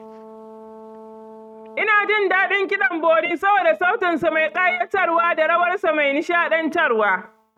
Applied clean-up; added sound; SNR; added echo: neural mask model RNNoise.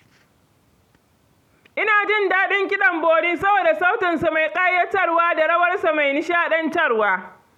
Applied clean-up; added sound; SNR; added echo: none; none; none; none.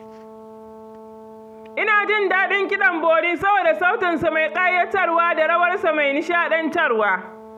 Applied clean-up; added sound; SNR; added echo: none; Brass instrument; 20 dB; none.